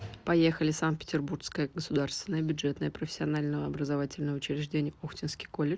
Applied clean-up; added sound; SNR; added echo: none; none; none; none.